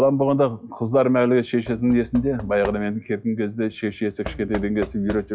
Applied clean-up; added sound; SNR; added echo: classical method log-MMSE.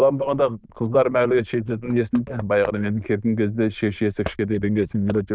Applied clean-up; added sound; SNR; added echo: neural diffusion model UNIVERSE++.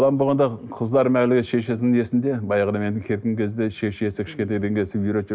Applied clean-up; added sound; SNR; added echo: none; none; none; none.